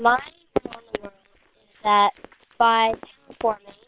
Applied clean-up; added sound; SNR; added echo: neural separator model SepFormer WHAM!.